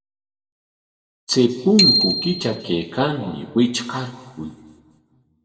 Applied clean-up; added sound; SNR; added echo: none; Bicycle bell; 1 dB; reverberation time 1.6 s.